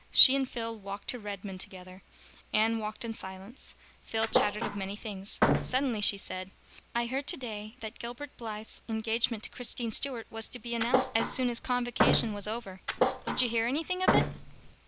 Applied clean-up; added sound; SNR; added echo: none; Thump, thud; -1 dB; none.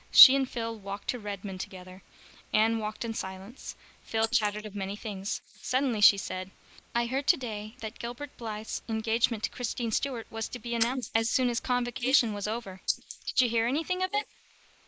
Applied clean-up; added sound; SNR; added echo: neural mask model Resemble Enhance denoiser.